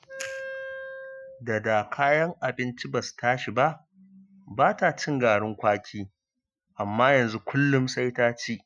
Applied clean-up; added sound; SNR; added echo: classical method Wiener filter.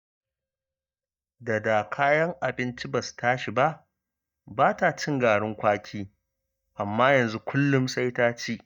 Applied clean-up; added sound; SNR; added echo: neural mask model DeepFilterNet 3.